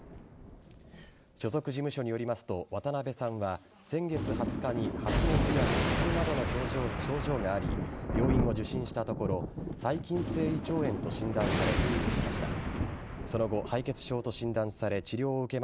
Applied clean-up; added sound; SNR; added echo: none; Thunder; 0 dB; none.